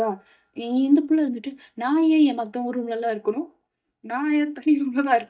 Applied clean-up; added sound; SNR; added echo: neural mask model DeepFilterNet 3.